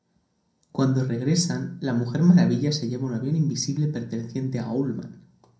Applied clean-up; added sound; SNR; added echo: none; none; none; reverberation time 0.6 s.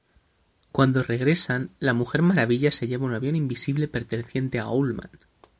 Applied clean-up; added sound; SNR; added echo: none; none; none; none.